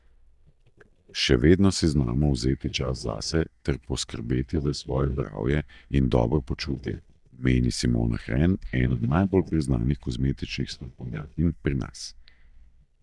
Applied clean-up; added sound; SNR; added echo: neural mask model DeepFilterNet 3.